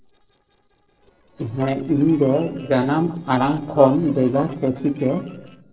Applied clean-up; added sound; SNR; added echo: neural separator model SepFormer DNS4.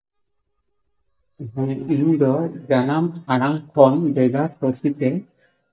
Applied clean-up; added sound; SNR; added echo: neural mask model DeepFilterNet 3.